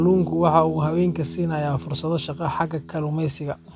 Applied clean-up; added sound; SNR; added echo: none; Bass guitar; 12 dB; none.